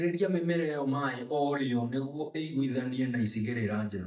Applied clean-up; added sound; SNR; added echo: neural mask model DeepFilterNet 3.